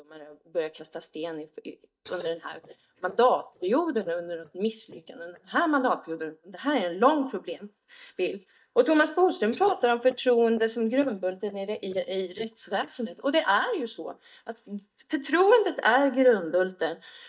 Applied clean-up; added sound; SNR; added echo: neural mask model DeepFilterNet 3.